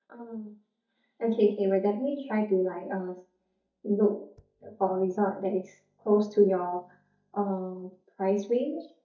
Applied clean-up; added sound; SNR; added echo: neural mask model DeepFilterNet 3.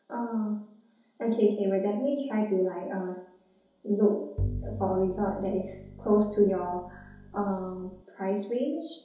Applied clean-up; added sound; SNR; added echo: none; Bowed string instrument; 9 dB; reverberation time 2.8 s.